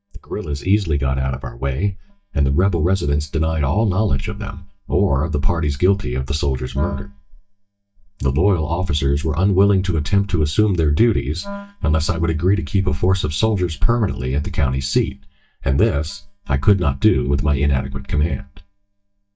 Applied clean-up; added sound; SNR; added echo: neural mask model DeepFilterNet 3.